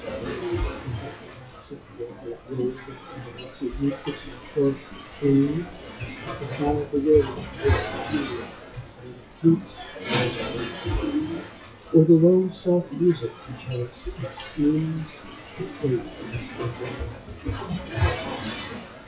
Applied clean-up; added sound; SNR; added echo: classical method WPE with log-MMSE.